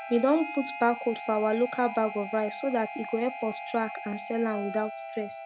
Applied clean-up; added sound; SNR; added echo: none; Harmonica; 10 dB; none.